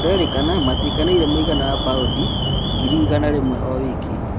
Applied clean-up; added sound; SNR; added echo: none; Alarm; 0 dB; none.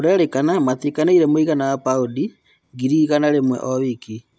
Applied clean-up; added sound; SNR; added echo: none; none; none; none.